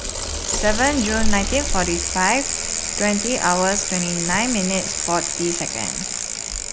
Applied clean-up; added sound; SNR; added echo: none; Bicycle; 0 dB; none.